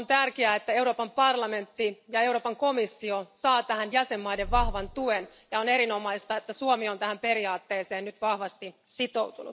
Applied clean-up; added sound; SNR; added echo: none; Purr; 6 dB; none.